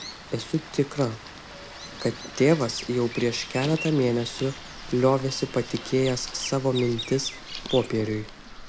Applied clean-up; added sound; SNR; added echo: none; Bird vocalization, bird call, bird song + Water; 12 dB; none.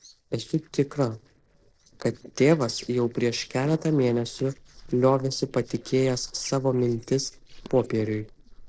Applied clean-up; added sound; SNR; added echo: neural separator model SepFormer DNS4.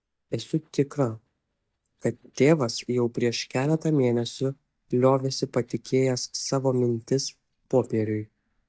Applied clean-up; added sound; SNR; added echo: neural mask model DeepFilterNet 3.